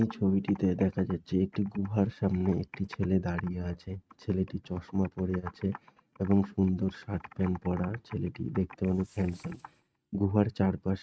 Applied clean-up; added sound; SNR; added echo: neural mask model RNNoise.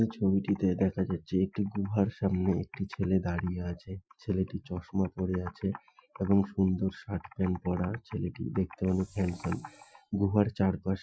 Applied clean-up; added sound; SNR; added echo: classical method Wiener filter.